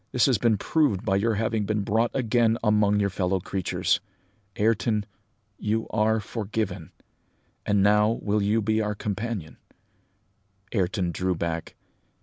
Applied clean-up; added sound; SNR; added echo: none; none; none; none.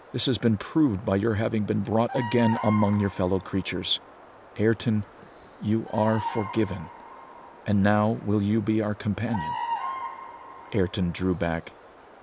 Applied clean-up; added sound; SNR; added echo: none; Bird vocalization, bird call, bird song; 12 dB; none.